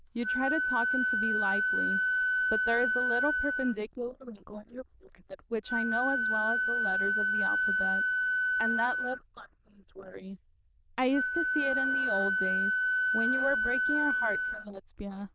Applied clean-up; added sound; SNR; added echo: neural diffusion model UNIVERSE++.